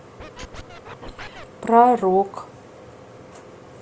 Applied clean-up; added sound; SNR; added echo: none; Scratching (performance technique); 16 dB; none.